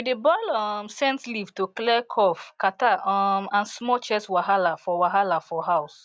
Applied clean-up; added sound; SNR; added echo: none; none; none; none.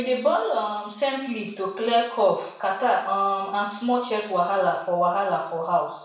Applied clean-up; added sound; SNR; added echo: none; none; none; reverberation time 0.6 s.